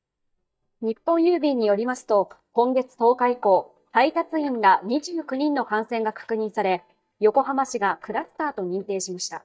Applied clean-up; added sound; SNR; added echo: neural mask model DeepFilterNet 3.